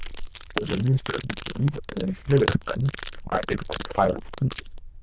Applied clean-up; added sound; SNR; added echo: neural diffusion model UNIVERSE++.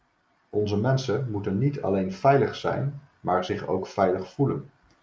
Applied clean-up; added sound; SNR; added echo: none; none; none; none.